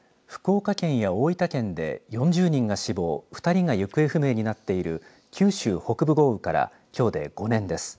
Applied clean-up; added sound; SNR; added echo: none; none; none; none.